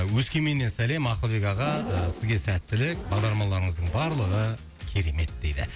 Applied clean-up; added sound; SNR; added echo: none; Zipper (clothing); 14 dB; none.